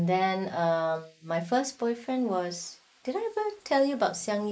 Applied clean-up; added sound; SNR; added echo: neural mask model Resemble Enhance denoiser.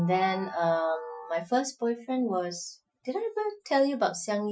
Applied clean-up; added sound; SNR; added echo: classical method Wiener filter.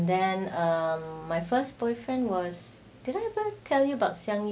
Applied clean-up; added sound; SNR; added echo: none; none; none; none.